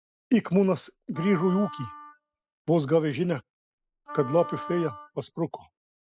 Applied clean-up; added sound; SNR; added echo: classical method spectral subtraction.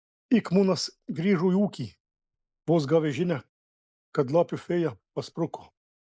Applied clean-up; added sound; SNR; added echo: neural mask model Resemble Enhance denoiser.